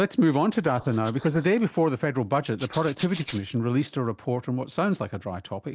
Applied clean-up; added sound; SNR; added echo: neural mask model Resemble Enhance denoiser.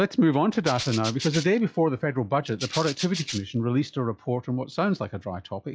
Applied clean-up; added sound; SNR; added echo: classical method log-MMSE.